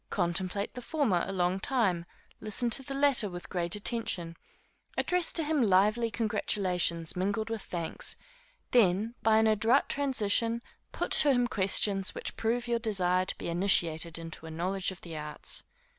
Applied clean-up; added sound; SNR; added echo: none; none; none; none.